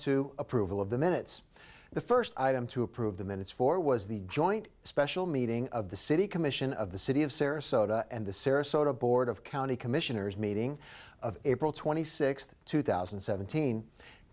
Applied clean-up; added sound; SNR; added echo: none; none; none; none.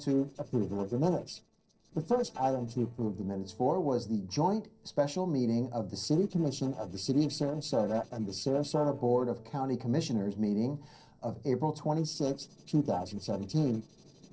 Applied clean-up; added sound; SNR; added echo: neural separator model SepFormer DNS4.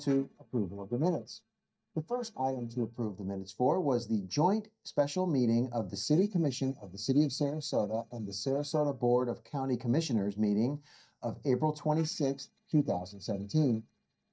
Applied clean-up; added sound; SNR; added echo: neural mask model DeepFilterNet 3.